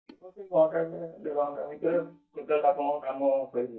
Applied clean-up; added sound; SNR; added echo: neural mask model DeepFilterNet 3.